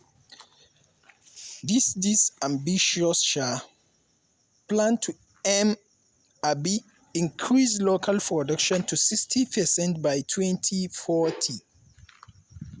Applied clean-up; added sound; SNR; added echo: none; none; none; none.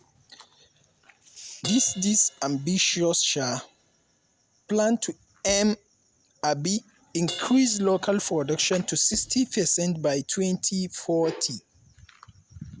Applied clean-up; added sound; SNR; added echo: none; Crash cymbal + Writing; 20 dB; none.